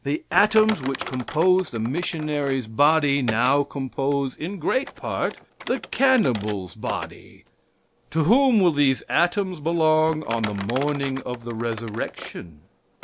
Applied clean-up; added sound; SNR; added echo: none; Typing; 15 dB; none.